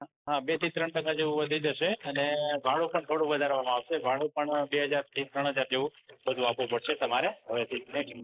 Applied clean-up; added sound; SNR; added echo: neural mask model Resemble Enhance denoiser.